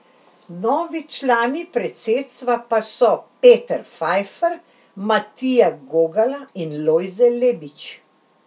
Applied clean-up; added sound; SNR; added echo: none; none; none; none.